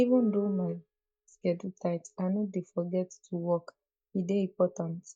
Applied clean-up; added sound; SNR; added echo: neural mask model DeepFilterNet 3.